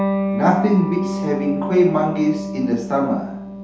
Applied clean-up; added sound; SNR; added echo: none; Electric guitar; 4 dB; reverberation time 0.8 s.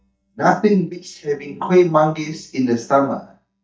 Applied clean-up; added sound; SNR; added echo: neural mask model DeepFilterNet 3.